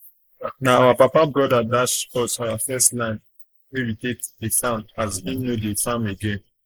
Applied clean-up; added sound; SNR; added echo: neural mask model Resemble Enhance denoiser.